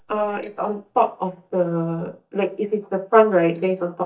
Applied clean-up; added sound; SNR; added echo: neural mask model DeepFilterNet 3.